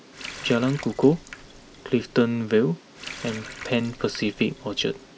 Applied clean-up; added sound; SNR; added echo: none; Water tap, faucet; 16 dB; none.